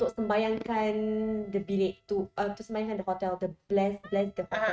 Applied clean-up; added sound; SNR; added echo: neural mask model RNNoise.